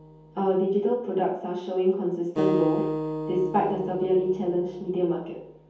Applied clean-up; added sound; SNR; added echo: none; Acoustic guitar; 7 dB; reverberation time 0.7 s.